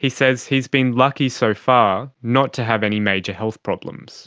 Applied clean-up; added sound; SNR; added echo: none; none; none; none.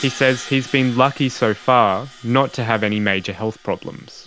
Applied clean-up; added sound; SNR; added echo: none; Crash cymbal; 19 dB; none.